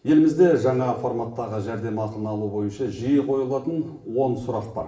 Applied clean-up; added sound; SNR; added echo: none; Telephone; 13 dB; reverberation time 0.8 s.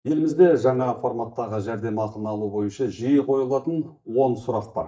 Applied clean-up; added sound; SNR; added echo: neural mask model DeepFilterNet 3.